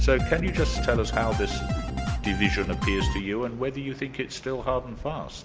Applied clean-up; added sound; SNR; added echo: none; Drum kit + Bowed string instrument; 1 dB; none.